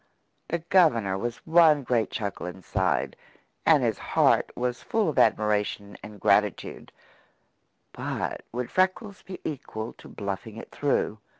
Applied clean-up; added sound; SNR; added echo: none; none; none; none.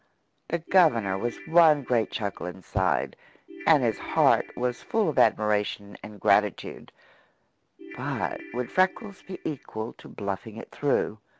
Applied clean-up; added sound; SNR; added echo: none; Ringtone / Keyboard (musical); 18 dB; none.